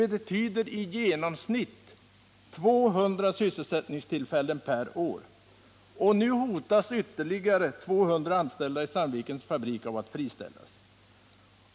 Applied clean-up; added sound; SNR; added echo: none; none; none; none.